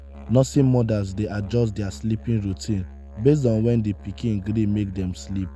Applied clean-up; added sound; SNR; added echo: none; Musical instrument; 17 dB; none.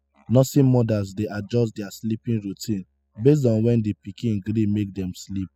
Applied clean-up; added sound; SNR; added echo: classical method spectral subtraction.